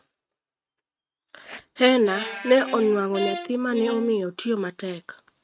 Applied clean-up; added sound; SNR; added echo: neural mask model RNNoise.